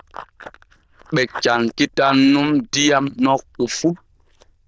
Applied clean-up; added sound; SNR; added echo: neural diffusion model UNIVERSE++.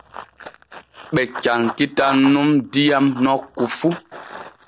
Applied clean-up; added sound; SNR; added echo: none; Run; 15 dB; none.